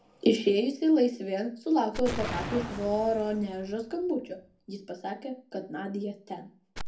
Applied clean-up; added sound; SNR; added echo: none; Explosion; 12 dB; reverberation time 0.3 s.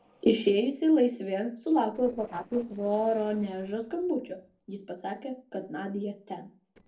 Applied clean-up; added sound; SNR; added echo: neural separator model SepFormer DNS4.